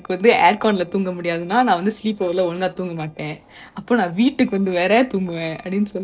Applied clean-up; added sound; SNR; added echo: neural separator model SepFormer DNS4.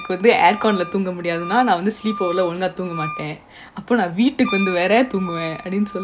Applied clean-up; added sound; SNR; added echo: none; Wind instrument, woodwind instrument; 13 dB; none.